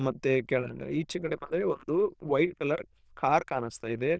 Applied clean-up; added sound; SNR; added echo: neural diffusion model UNIVERSE++.